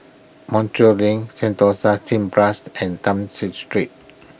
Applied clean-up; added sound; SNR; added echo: none; none; none; none.